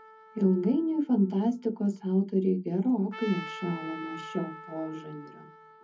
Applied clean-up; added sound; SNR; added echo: none; Trumpet; 17 dB; reverberation time 0.3 s.